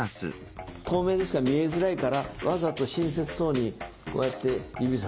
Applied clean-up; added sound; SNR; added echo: none; none; none; none.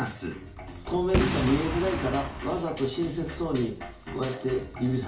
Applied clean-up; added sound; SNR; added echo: none; Boom; 2 dB; reverberation time 0.4 s.